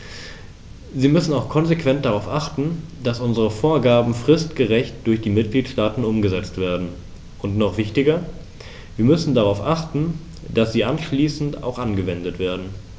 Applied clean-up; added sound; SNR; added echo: none; none; none; none.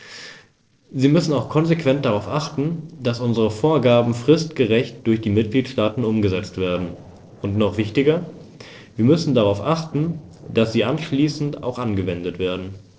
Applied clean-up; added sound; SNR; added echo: neural separator model SepFormer DNS4.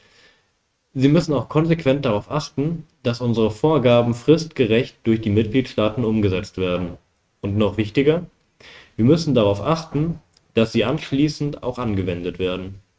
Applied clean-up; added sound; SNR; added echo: neural mask model RNNoise.